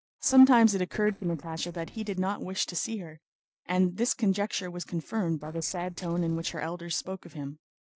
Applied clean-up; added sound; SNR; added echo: neural separator model SepFormer DNS4.